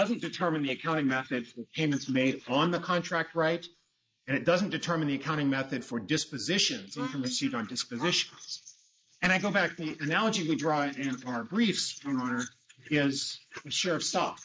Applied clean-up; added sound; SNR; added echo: neural mask model Resemble Enhance denoiser.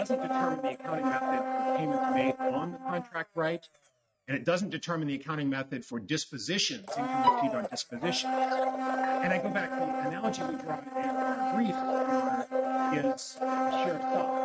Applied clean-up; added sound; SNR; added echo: neural mask model RNNoise.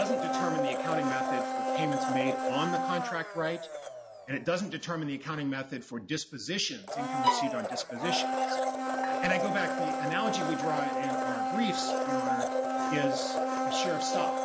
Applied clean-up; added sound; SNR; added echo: none; Domestic sounds, home sounds + Bowed string instrument; -3 dB; none.